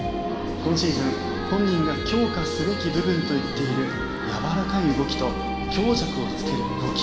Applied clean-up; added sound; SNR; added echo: none; Liquid; 20 dB; reverberation time 1.1 s.